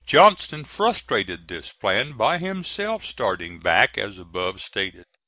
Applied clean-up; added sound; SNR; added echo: none; none; none; none.